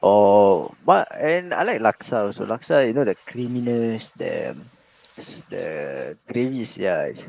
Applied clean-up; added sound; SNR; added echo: neural mask model Resemble Enhance denoiser.